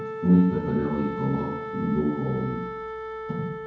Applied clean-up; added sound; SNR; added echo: none; Wind instrument, woodwind instrument; 8 dB; reverberation time 0.9 s.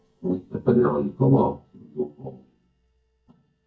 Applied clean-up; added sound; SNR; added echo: neural mask model DeepFilterNet 3.